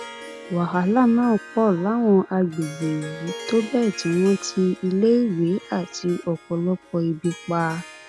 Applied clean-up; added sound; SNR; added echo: none; Harp; 17 dB; none.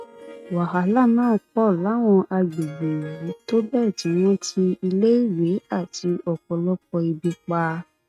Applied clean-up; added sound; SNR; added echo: neural mask model RNNoise.